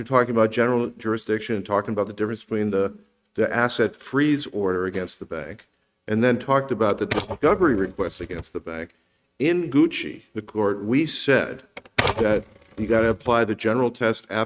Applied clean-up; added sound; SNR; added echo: neural mask model RNNoise.